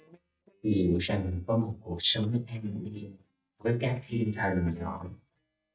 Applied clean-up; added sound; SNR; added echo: neural mask model DeepFilterNet 3.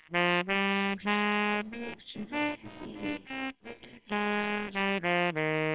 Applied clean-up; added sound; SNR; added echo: neural separator model SepFormer WHAMR!.